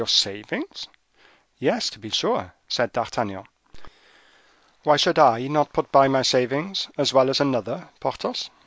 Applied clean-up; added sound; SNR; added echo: none; none; none; none.